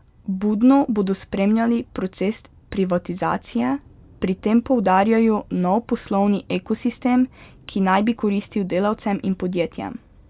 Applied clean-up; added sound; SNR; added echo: none; none; none; none.